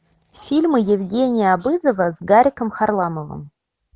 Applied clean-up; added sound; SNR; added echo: none; none; none; none.